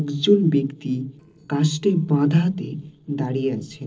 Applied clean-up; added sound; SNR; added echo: neural separator model SepFormer DNS4.